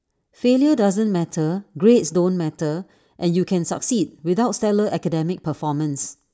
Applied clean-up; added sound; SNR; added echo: none; none; none; none.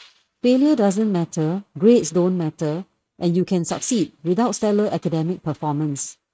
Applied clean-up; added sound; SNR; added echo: neural mask model RNNoise.